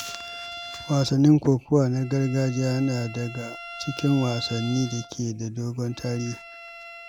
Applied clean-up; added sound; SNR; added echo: none; Bowed string instrument; 16 dB; none.